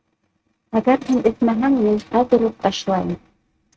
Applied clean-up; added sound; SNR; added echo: neural mask model RNNoise.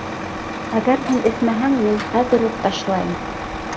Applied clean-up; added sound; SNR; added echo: none; Truck; 7 dB; none.